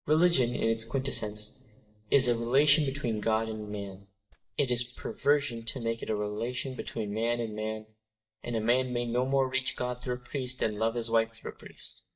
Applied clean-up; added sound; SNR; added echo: neural mask model DeepFilterNet 3.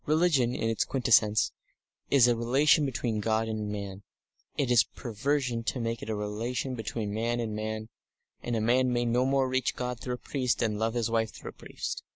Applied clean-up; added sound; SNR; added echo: none; none; none; none.